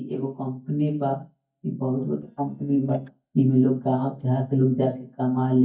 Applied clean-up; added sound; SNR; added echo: neural mask model DeepFilterNet 3.